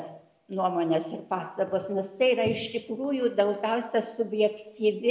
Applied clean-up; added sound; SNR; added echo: none; none; none; none.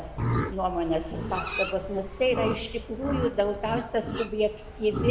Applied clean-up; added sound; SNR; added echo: none; Livestock, farm animals, working animals; 4 dB; none.